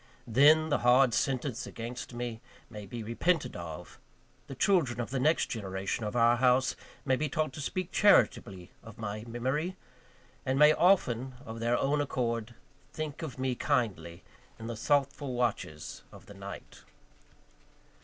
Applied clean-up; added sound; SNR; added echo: none; none; none; none.